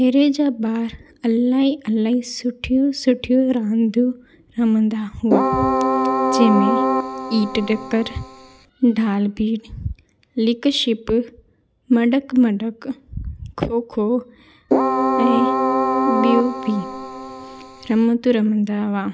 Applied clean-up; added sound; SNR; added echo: none; Keyboard (musical); 0 dB; none.